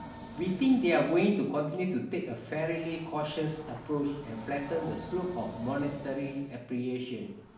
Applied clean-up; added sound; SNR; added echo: none; Train; 16 dB; reverberation time 0.9 s.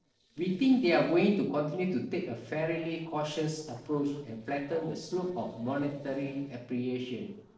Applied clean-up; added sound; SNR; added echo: neural separator model SepFormer DNS4.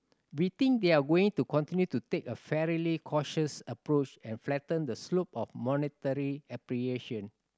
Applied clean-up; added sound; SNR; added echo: none; none; none; none.